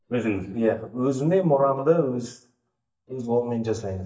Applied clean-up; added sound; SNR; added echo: neural mask model DeepFilterNet 3.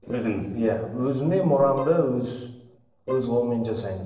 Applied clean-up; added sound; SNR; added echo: neural separator model SepFormer DNS4.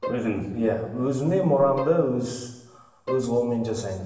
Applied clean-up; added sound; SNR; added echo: none; Bowed string instrument; 12 dB; reverberation time 1.0 s.